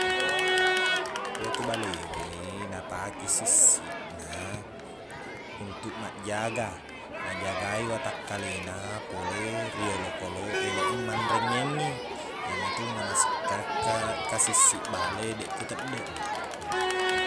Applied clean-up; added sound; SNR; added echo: none; Crowd; -1 dB; none.